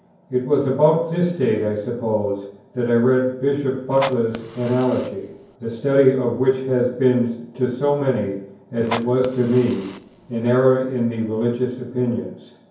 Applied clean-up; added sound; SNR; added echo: none; Fire; 13 dB; reverberation time 0.9 s.